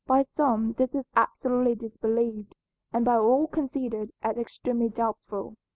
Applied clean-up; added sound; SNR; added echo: none; none; none; none.